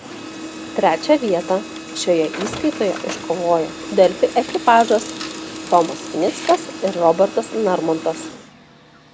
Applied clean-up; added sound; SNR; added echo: none; Printer; 11 dB; none.